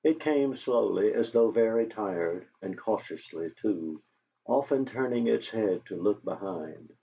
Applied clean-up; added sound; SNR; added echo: none; none; none; none.